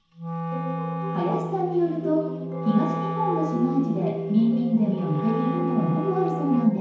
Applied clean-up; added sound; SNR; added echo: none; Wind instrument, woodwind instrument; 5 dB; reverberation time 1.0 s.